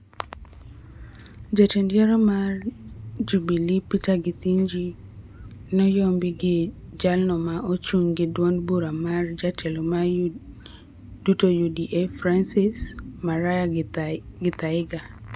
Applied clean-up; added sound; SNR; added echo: none; none; none; none.